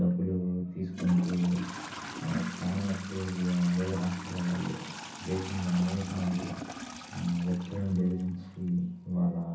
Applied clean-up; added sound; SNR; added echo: none; Trickle, dribble / Toilet flush; 12 dB; reverberation time 0.6 s.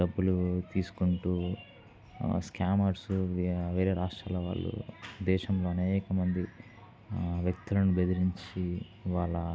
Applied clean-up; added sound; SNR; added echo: none; none; none; none.